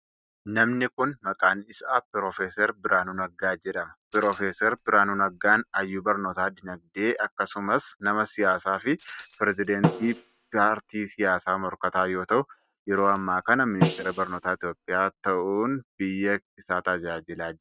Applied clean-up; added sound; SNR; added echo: neural mask model RNNoise.